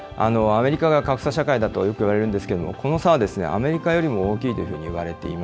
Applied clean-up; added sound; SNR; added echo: none; Run; 19 dB; none.